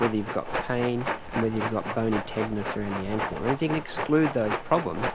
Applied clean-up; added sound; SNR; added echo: none; Train; 5 dB; none.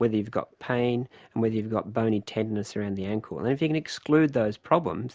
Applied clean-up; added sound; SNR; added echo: none; none; none; none.